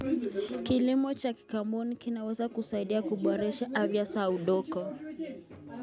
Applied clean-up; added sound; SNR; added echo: none; none; none; none.